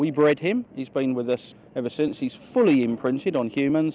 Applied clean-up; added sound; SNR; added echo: none; none; none; none.